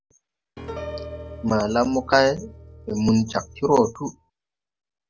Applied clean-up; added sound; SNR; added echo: none; Piano; 14 dB; none.